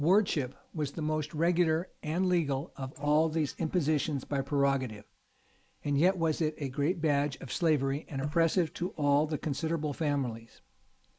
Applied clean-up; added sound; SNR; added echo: neural mask model Resemble Enhance denoiser.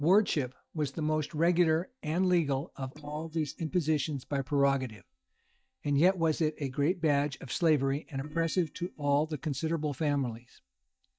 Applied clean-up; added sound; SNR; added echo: neural mask model DeepFilterNet 3.